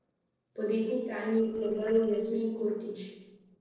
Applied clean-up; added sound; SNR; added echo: neural separator model SepFormer DNS4.